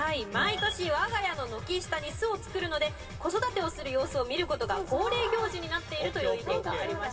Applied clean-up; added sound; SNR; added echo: none; none; none; reverberation time 2.9 s.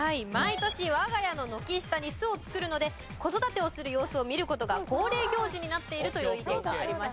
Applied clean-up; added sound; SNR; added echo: none; none; none; none.